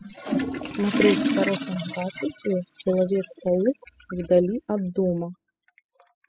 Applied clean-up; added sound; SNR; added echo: classical method spectral subtraction.